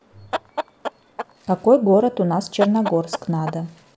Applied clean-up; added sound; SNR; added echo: none; Chicken, rooster; 11 dB; none.